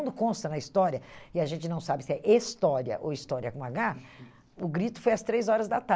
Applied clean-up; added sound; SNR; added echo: none; none; none; none.